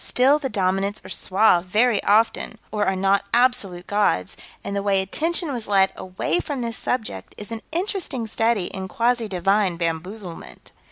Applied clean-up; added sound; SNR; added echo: none; none; none; none.